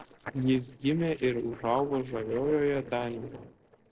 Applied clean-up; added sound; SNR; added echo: neural separator model SepFormer DNS4.